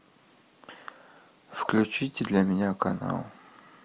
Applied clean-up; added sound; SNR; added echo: none; none; none; none.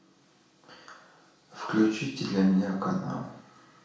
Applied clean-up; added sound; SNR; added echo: none; none; none; reverberation time 0.5 s.